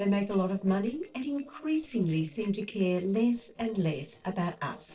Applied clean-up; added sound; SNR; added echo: neural separator model SepFormer DNS4.